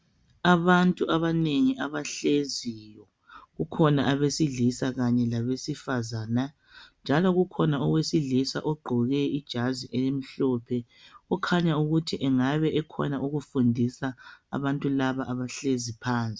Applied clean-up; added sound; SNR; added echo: none; none; none; none.